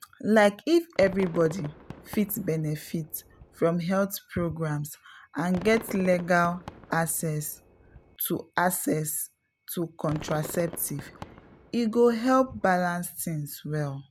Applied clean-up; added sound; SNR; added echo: none; Fireworks; 18 dB; none.